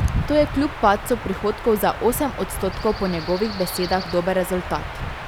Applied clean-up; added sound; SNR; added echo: none; Stream / Chirp, tweet / Wind; 7 dB; none.